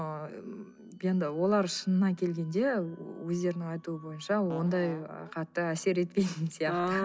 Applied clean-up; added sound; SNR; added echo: none; Fart; 14 dB; none.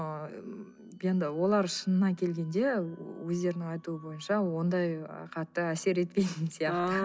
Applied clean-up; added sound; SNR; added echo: none; none; none; none.